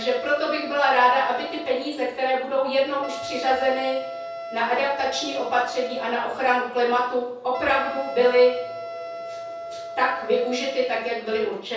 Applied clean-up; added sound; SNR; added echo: none; Wind instrument, woodwind instrument; 12 dB; reverberation time 0.6 s.